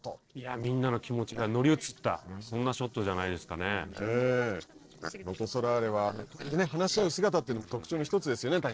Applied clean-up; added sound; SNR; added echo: neural separator model SepFormer DNS4.